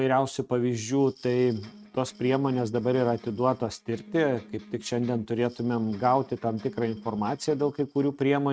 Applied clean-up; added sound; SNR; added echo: neural mask model RNNoise.